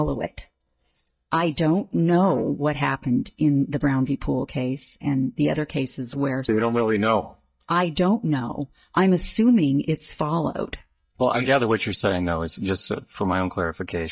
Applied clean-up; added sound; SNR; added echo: neural mask model DeepFilterNet 3.